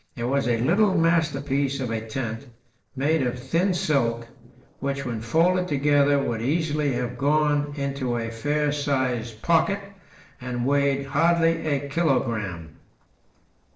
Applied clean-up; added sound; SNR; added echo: neural separator model SepFormer DNS4.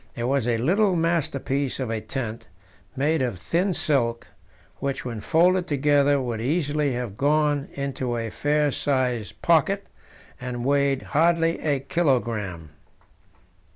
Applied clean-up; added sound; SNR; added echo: none; none; none; none.